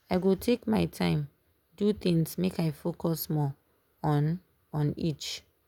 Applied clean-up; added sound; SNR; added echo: none; none; none; none.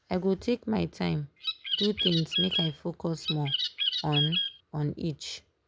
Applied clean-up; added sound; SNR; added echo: none; Bird; 0 dB; none.